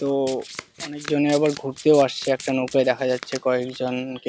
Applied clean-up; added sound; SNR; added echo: none; Domestic sounds, home sounds; 18 dB; none.